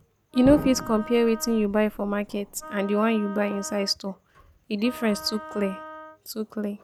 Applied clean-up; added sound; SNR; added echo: none; Explosion + Wind instrument, woodwind instrument; 13 dB; none.